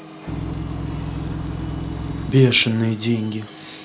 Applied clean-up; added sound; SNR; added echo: none; Engine / Truck / Car; 4 dB; none.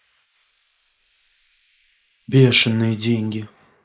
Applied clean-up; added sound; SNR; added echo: neural mask model Resemble Enhance denoiser.